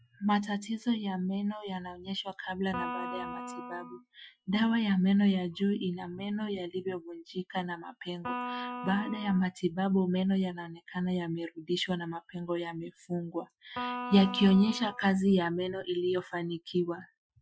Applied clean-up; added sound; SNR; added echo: classical method Wiener filter.